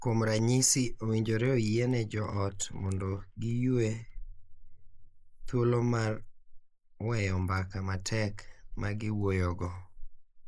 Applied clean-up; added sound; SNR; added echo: neural mask model Resemble Enhance denoiser.